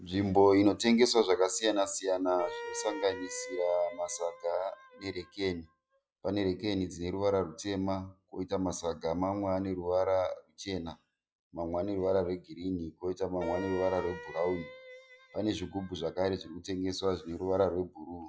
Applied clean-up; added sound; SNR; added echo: classical method log-MMSE.